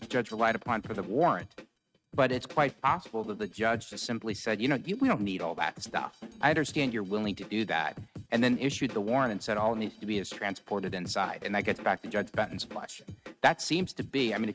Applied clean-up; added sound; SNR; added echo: neural mask model RNNoise.